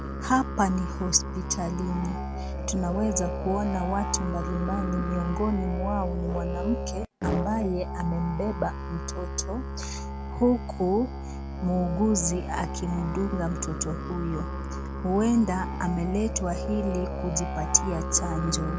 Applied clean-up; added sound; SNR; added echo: none; Musical instrument; 3 dB; none.